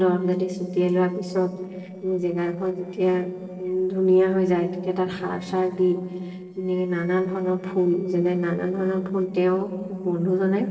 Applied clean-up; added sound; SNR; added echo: neural separator model SepFormer DNS4.